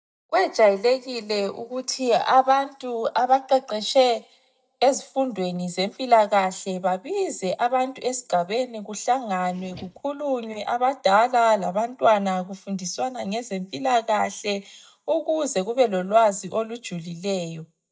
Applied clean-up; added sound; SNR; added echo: neural mask model DeepFilterNet 3.